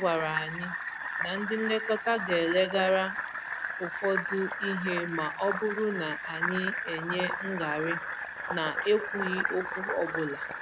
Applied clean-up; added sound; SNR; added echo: none; Fill (with liquid); 3 dB; none.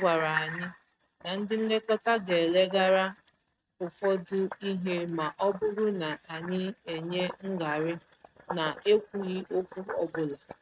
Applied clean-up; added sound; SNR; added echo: neural mask model RNNoise.